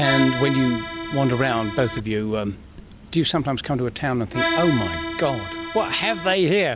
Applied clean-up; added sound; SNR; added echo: none; Accordion; 5 dB; none.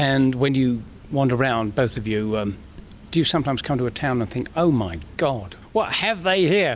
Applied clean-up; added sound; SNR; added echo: none; none; none; none.